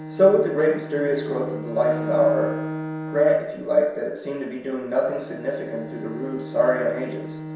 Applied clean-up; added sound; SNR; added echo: none; Bowed string instrument; 10 dB; reverberation time 0.7 s.